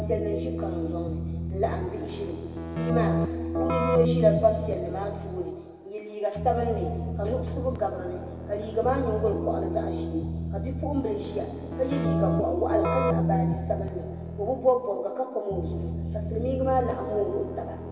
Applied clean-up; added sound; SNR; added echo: none; Keyboard (musical); 1 dB; reverberation time 2.3 s.